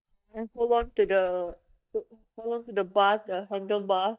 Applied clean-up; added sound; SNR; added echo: neural mask model DeepFilterNet 3.